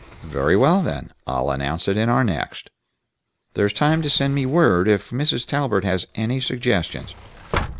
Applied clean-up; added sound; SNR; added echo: none; Sliding door; 15 dB; none.